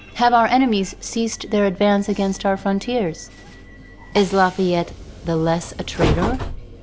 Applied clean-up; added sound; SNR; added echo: none; Train; 10 dB; none.